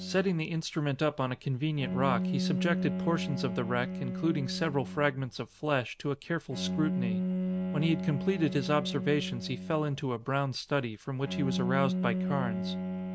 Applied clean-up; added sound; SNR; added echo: none; Bowed string instrument; 3 dB; none.